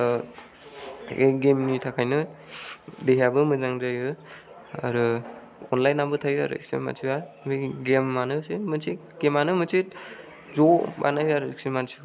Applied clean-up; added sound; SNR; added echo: none; none; none; none.